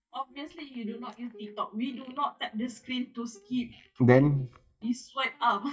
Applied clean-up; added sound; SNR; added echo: neural mask model DeepFilterNet 3.